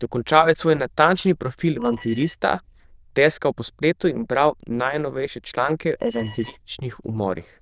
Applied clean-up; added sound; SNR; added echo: neural diffusion model UNIVERSE++.